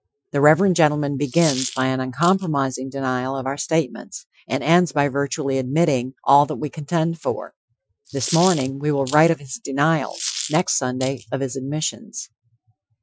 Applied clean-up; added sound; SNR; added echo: classical method Wiener filter.